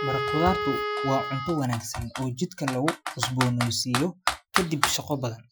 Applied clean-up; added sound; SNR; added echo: classical method Wiener filter.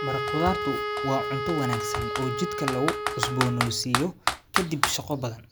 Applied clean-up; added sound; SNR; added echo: none; Computer keyboard + Wind instrument, woodwind instrument; 0 dB; none.